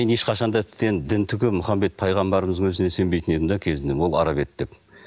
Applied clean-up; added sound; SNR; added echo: none; none; none; none.